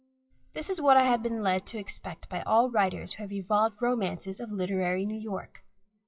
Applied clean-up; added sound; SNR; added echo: classical method WPE with log-MMSE.